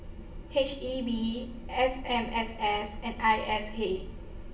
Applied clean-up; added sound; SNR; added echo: none; none; none; reverberation time 0.6 s.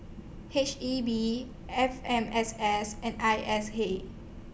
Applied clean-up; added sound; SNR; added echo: none; none; none; none.